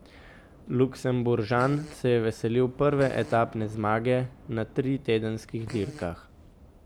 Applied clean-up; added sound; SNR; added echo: none; Fart + Subway, metro, underground / Train; 20 dB; none.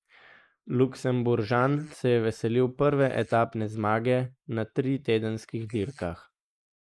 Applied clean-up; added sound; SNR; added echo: neural mask model Resemble Enhance denoiser.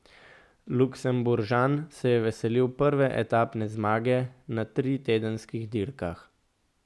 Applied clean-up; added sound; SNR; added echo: none; none; none; none.